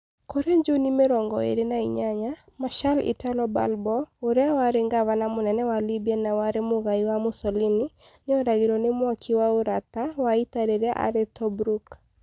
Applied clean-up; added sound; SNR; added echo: none; none; none; none.